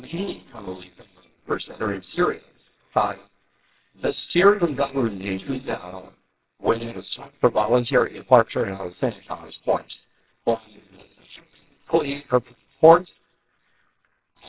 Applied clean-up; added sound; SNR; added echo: neural separator model SepFormer WHAMR!.